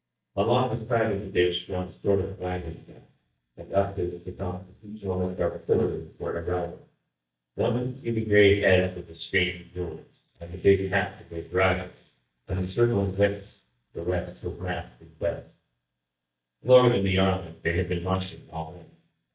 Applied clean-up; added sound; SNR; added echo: neural mask model DeepFilterNet 3.